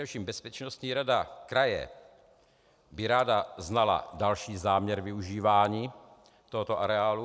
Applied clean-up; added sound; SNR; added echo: none; none; none; none.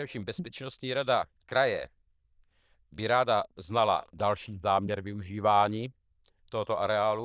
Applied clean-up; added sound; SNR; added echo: neural diffusion model UNIVERSE++.